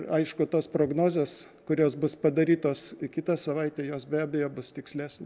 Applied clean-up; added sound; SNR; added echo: none; none; none; none.